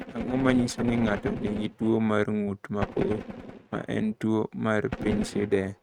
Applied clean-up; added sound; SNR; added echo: neural mask model RNNoise.